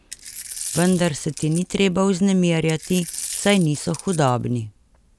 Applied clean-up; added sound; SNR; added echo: none; Coin (dropping); 8 dB; none.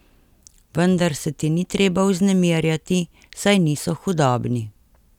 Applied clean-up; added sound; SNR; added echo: none; none; none; none.